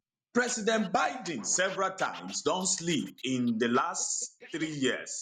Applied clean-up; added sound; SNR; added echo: neural mask model Resemble Enhance denoiser.